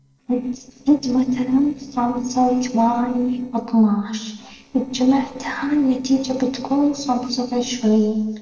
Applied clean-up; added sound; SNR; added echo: neural separator model SepFormer DNS4.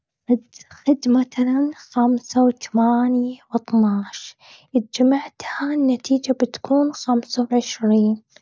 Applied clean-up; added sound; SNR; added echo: none; none; none; none.